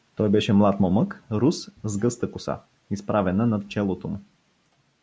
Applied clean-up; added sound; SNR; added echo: none; none; none; none.